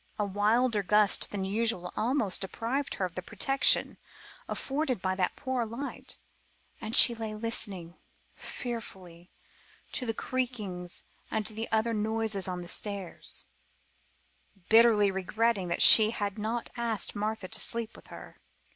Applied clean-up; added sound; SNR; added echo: none; none; none; none.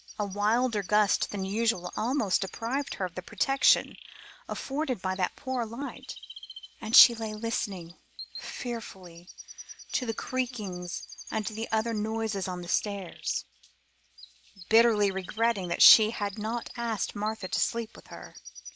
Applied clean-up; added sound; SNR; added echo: none; Chirp, tweet; 16 dB; none.